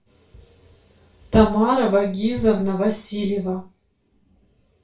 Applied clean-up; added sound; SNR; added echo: none; none; none; reverberation time 0.3 s.